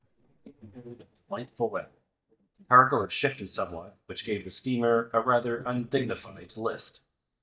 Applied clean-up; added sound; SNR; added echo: neural mask model DeepFilterNet 3.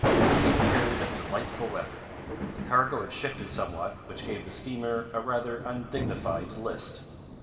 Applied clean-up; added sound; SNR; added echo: none; Thunder; -1 dB; reverberation time 1.9 s.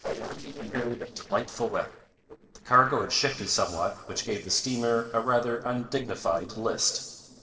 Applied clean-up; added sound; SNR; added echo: neural separator model SepFormer DNS4.